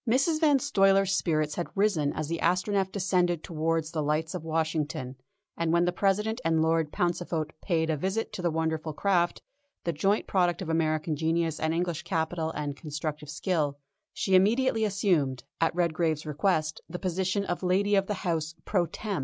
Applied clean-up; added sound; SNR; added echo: none; none; none; none.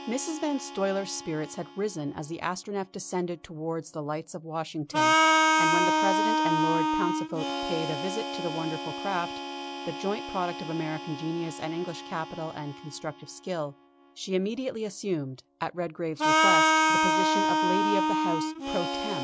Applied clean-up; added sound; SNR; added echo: none; Harmonica; -4 dB; none.